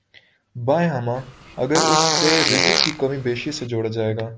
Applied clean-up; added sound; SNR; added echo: none; Fart; -2 dB; none.